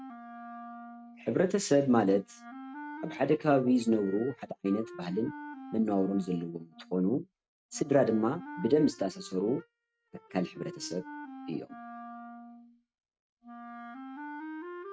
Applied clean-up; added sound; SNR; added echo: neural mask model RNNoise.